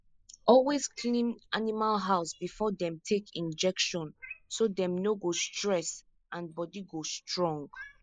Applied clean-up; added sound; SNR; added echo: neural mask model Resemble Enhance denoiser.